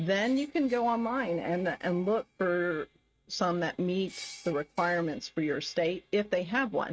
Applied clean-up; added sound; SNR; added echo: neural mask model RNNoise.